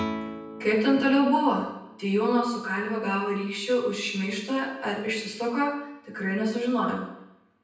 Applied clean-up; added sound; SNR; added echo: none; Guitar; 15 dB; reverberation time 0.9 s.